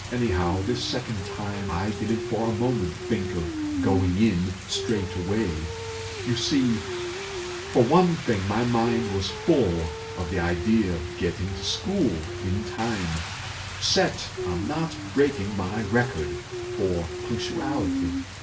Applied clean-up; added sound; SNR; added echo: none; Rain; 6 dB; reverberation time 0.2 s.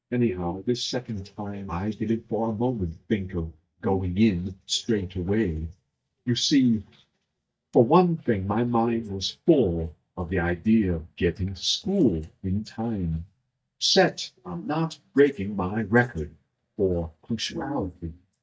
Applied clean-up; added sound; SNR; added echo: neural mask model DeepFilterNet 3.